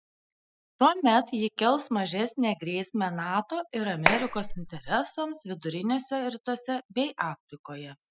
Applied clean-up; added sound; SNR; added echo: classical method spectral subtraction.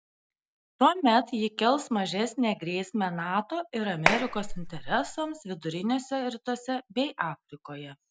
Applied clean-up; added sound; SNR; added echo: none; Clapping; 1 dB; none.